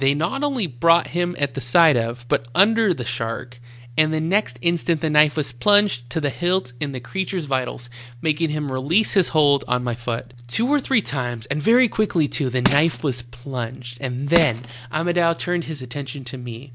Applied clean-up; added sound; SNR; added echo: none; Crushing; 4 dB; none.